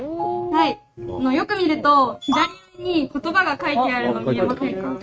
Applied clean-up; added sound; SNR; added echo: neural mask model RNNoise.